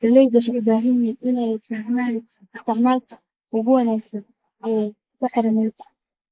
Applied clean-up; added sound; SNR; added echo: neural mask model Resemble Enhance denoiser.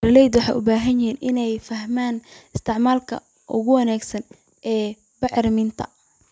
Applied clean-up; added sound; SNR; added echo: none; none; none; none.